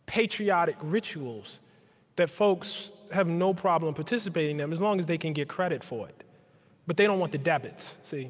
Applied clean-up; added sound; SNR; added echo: none; none; none; none.